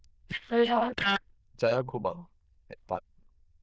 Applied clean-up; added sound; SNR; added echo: neural diffusion model UNIVERSE++.